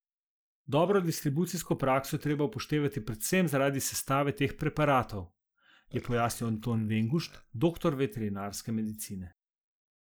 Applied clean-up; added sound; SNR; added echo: neural mask model Resemble Enhance denoiser.